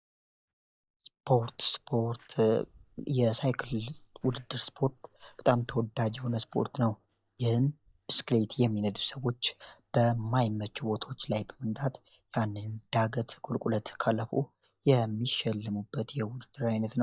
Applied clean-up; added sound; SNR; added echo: neural mask model DeepFilterNet 3.